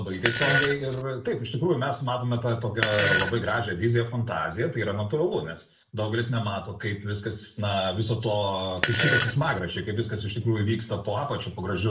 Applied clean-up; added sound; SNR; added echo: none; Fart; -2 dB; reverberation time 0.4 s.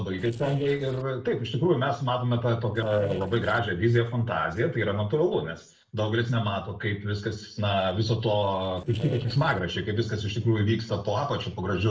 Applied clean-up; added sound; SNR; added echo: neural separator model SepFormer DNS4.